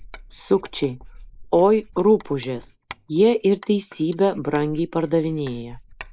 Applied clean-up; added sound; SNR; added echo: neural mask model Resemble Enhance denoiser.